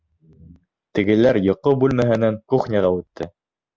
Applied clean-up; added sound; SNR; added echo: none; none; none; none.